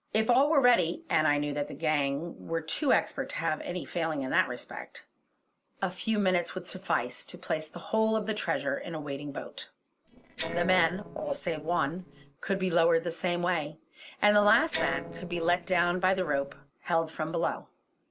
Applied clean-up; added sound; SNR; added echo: neural separator model SepFormer DNS4.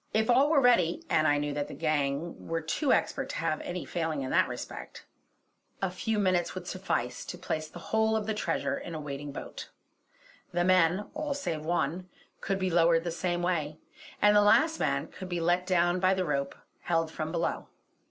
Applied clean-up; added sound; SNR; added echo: none; none; none; none.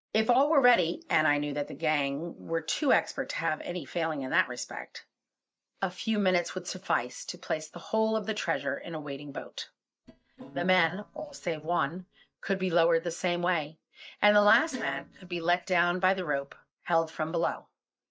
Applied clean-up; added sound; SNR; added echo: neural mask model DeepFilterNet 3.